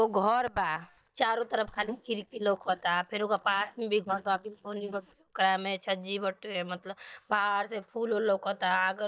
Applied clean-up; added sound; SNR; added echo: neural mask model DeepFilterNet 3.